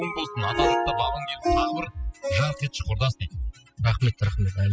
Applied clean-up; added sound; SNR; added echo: classical method spectral subtraction.